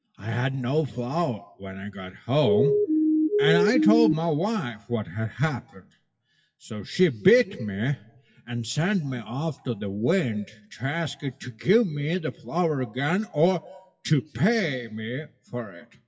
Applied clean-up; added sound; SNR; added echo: classical method WPE with log-MMSE.